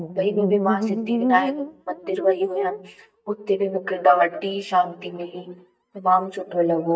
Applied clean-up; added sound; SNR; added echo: neural mask model DeepFilterNet 3.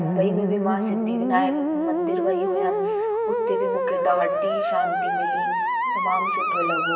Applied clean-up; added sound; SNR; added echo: none; Musical instrument; -4 dB; reverberation time 1.0 s.